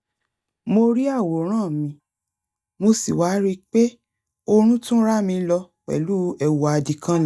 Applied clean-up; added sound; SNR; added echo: neural mask model DeepFilterNet 3.